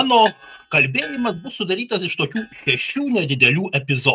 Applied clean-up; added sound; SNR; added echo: neural mask model RNNoise.